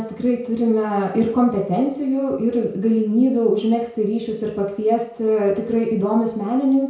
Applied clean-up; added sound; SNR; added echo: none; none; none; reverberation time 0.5 s.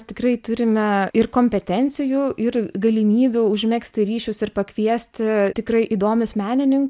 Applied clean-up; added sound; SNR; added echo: none; none; none; none.